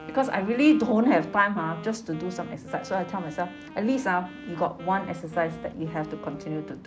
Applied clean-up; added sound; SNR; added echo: none; Wind instrument, woodwind instrument; 16 dB; none.